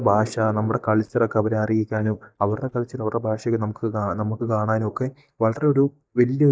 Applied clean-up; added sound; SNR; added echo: neural mask model DeepFilterNet 3.